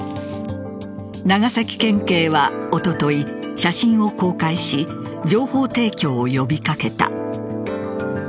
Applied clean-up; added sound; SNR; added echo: none; none; none; none.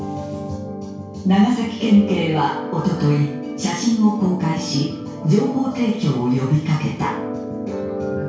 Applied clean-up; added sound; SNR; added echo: none; none; none; reverberation time 0.6 s.